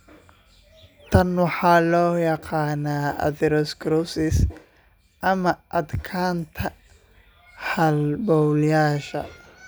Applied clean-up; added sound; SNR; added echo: none; none; none; none.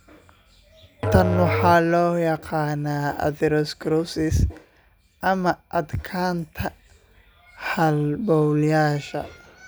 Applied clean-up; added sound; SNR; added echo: none; Musical instrument; 5 dB; none.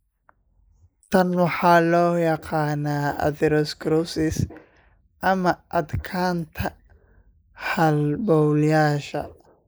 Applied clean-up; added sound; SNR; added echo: neural mask model Resemble Enhance denoiser.